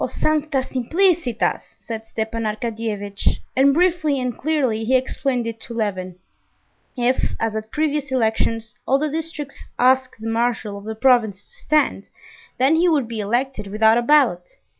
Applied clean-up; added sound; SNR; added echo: none; none; none; none.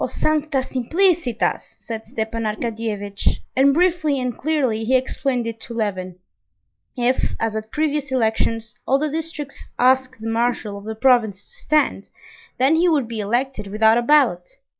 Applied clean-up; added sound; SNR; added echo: neural mask model Resemble Enhance denoiser.